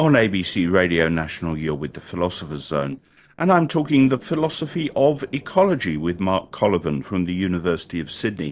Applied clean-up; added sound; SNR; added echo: neural separator model SepFormer DNS4.